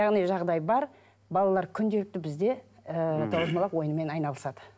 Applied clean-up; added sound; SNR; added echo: none; none; none; none.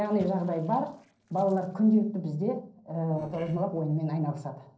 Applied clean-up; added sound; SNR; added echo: neural separator model SepFormer DNS4.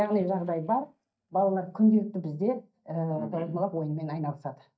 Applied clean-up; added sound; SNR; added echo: neural mask model DeepFilterNet 3.